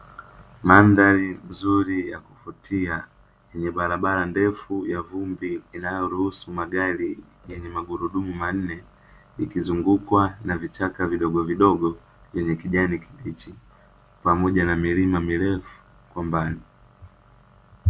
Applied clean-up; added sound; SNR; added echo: none; none; none; none.